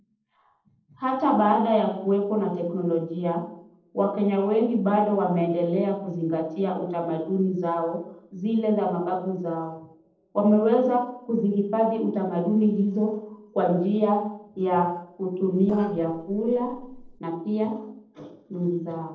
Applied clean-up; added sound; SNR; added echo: neural separator model SepFormer DNS4.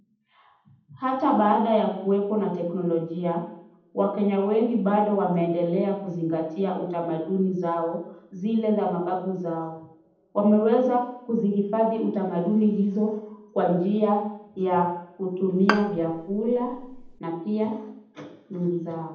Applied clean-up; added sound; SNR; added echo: none; Bowed string instrument; 8 dB; reverberation time 0.8 s.